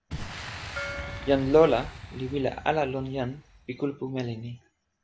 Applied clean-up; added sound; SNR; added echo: none; Boom + Gong; 12 dB; none.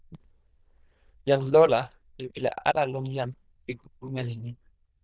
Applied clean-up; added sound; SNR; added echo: neural diffusion model UNIVERSE++.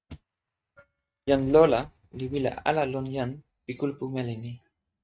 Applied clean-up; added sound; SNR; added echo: neural mask model RNNoise.